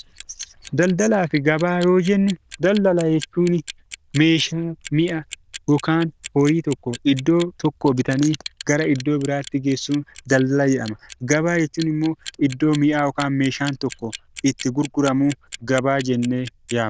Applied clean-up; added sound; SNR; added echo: neural diffusion model UNIVERSE++.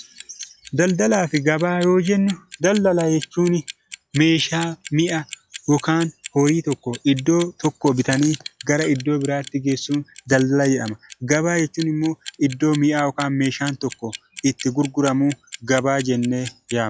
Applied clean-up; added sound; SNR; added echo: classical method log-MMSE.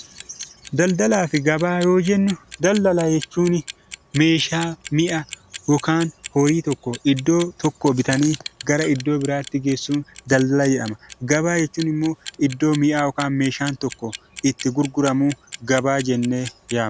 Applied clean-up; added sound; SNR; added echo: none; Clock; 18 dB; none.